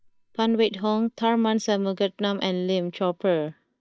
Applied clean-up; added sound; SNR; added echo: neural mask model DeepFilterNet 3.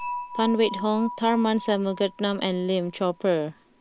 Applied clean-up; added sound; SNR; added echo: none; Dishes, pots, and pans / Chink, clink; 13 dB; none.